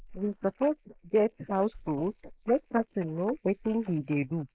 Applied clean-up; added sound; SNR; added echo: neural mask model Resemble Enhance denoiser.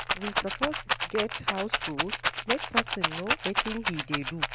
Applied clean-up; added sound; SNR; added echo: none; Rattle; -4 dB; none.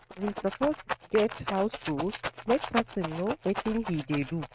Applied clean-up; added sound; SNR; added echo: neural mask model RNNoise.